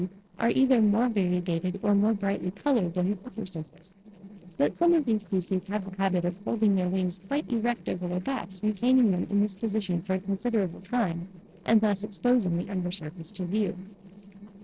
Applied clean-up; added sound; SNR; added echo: neural separator model SepFormer DNS4.